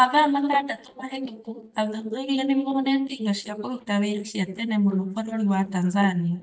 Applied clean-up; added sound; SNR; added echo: neural mask model DeepFilterNet 3.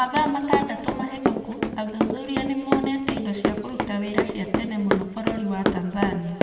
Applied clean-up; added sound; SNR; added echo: none; Run; 0 dB; reverberation time 2.2 s.